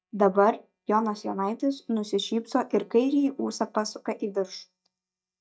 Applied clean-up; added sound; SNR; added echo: neural mask model DeepFilterNet 3.